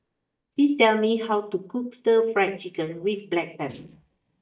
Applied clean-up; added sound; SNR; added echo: neural mask model DeepFilterNet 3.